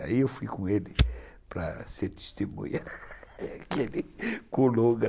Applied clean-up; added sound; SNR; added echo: none; Fire; 6 dB; none.